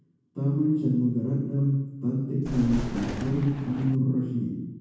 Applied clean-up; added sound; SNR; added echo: none; Thunder; 8 dB; reverberation time 1.2 s.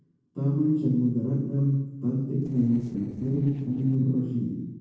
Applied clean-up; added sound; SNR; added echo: neural separator model SepFormer DNS4.